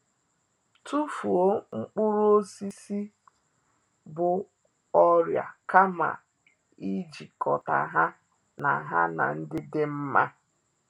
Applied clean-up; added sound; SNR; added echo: none; none; none; none.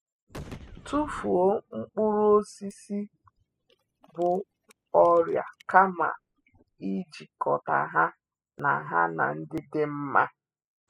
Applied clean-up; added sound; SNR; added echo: classical method spectral subtraction.